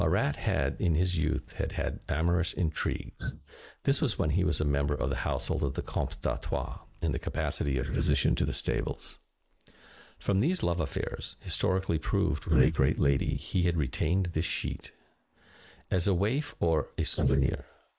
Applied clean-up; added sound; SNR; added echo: neural mask model Resemble Enhance denoiser.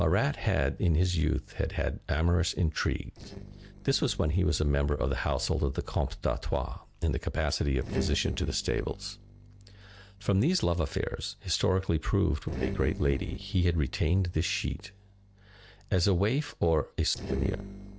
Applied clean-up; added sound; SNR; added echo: neural separator model SepFormer DNS4.